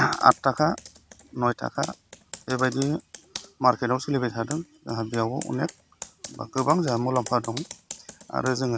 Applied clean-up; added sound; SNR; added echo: none; Computer keyboard; 17 dB; none.